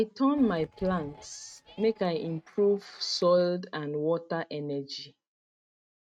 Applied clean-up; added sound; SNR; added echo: neural mask model RNNoise.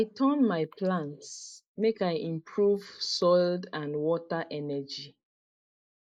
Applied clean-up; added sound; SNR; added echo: neural mask model Resemble Enhance denoiser.